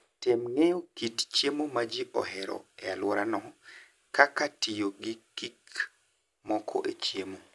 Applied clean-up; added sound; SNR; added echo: none; none; none; none.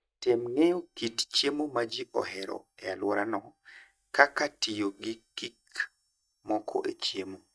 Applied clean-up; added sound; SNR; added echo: neural mask model DeepFilterNet 3.